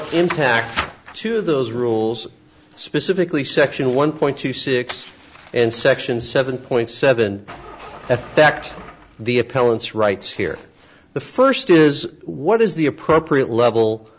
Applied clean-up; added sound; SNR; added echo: none; Engine starting / Car; 19 dB; none.